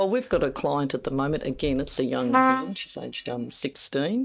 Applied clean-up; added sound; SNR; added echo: neural mask model DeepFilterNet 3.